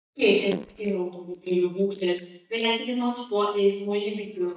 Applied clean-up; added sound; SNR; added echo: neural mask model DeepFilterNet 3.